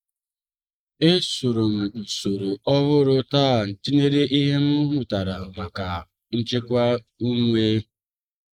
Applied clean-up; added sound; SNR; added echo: neural mask model Resemble Enhance denoiser.